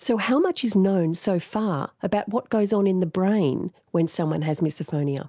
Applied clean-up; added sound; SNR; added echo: none; none; none; none.